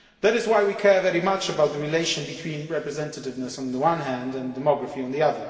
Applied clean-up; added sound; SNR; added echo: none; none; none; reverberation time 2.1 s.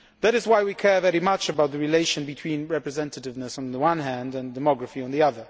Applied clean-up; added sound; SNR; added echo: none; none; none; none.